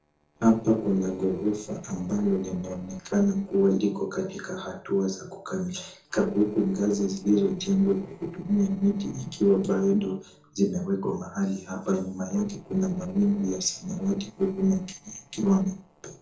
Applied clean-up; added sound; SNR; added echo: neural separator model SepFormer DNS4.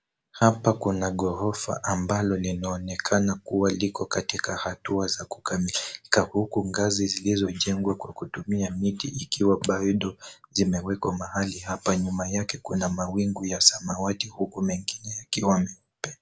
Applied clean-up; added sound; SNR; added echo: none; none; none; none.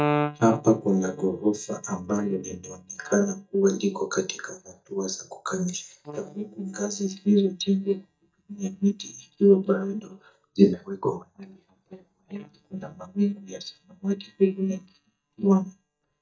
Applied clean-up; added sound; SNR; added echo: neural mask model DeepFilterNet 3.